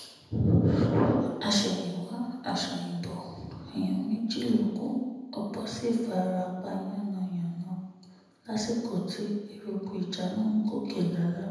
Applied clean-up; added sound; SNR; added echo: none; none; none; reverberation time 1.0 s.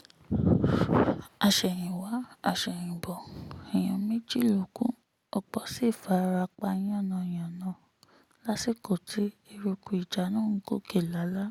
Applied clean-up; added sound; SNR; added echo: none; none; none; none.